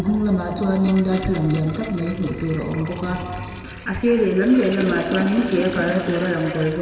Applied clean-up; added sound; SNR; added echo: none; Toilet flush; 12 dB; reverberation time 2.5 s.